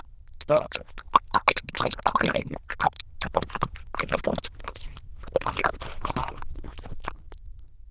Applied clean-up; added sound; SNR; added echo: neural diffusion model UNIVERSE++.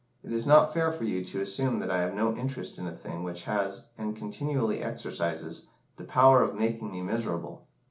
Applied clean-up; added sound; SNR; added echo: none; none; none; none.